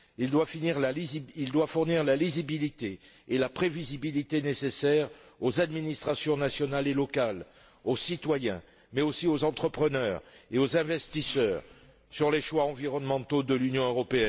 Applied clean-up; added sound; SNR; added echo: none; none; none; none.